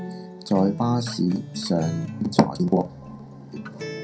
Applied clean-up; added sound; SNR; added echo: none; Acoustic guitar; 11 dB; reverberation time 0.2 s.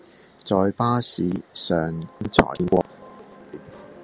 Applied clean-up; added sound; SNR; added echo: none; none; none; none.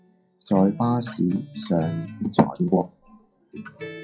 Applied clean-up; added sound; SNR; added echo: classical method WPE with log-MMSE.